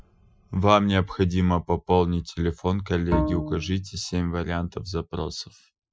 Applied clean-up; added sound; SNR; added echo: classical method Wiener filter.